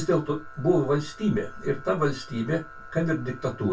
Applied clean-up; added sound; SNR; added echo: none; none; none; reverberation time 0.2 s.